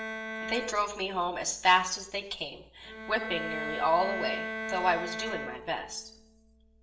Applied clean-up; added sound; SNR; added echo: none; Bowed string instrument; 8 dB; reverberation time 0.6 s.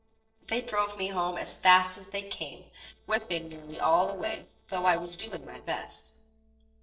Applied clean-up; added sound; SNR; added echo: neural separator model SepFormer DNS4.